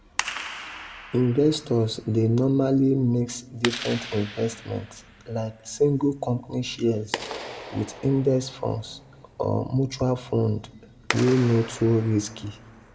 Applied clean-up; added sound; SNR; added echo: none; Clapping; 13 dB; reverberation time 1.0 s.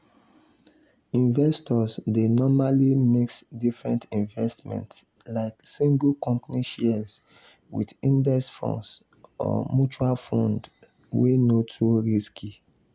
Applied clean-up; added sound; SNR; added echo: none; none; none; none.